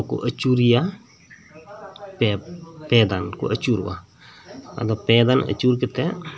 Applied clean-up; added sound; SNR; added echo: none; none; none; none.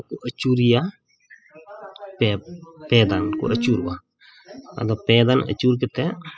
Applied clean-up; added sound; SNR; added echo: classical method spectral subtraction.